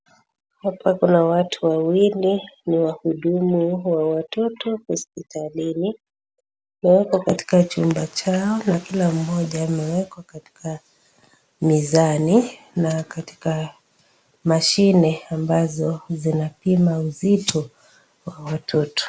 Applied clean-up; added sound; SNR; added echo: none; none; none; none.